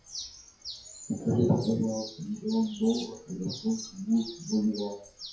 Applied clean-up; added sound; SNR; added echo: classical method WPE with log-MMSE.